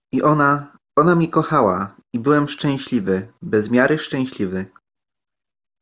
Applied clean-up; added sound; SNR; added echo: none; none; none; none.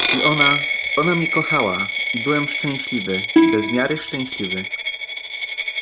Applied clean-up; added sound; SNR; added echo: none; Coin (dropping) + Plucked string instrument; -3 dB; none.